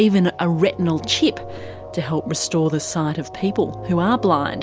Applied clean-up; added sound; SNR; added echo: none; none; none; none.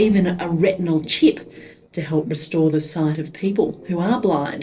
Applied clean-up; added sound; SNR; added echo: neural separator model SepFormer DNS4.